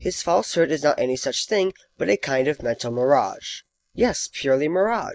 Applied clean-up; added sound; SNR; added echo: neural mask model Resemble Enhance denoiser.